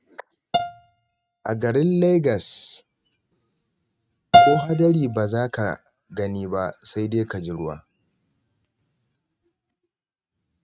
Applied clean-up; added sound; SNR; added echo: neural mask model RNNoise.